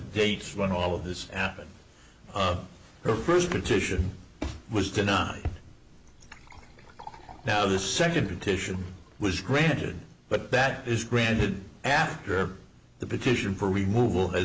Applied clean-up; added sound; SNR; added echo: none; none; none; none.